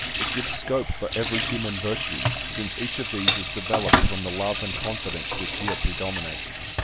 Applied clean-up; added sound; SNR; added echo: none; Sink (filling or washing) / Water tap, faucet; -2 dB; none.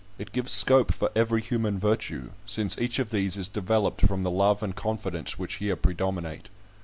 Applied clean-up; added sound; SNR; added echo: none; none; none; none.